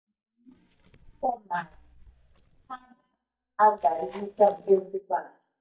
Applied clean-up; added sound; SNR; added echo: neural mask model DeepFilterNet 3.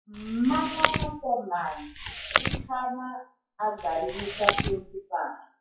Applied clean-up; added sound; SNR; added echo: classical method WPE with log-MMSE.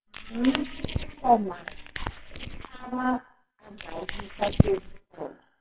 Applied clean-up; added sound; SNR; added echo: neural separator model SepFormer WHAMR!.